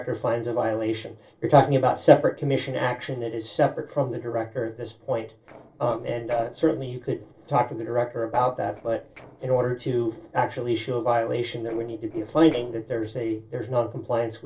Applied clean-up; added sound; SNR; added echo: neural separator model SepFormer DNS4.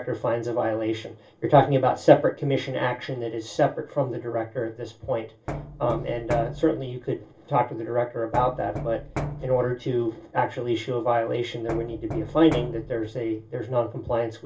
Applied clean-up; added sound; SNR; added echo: none; Knock; 10 dB; reverberation time 0.2 s.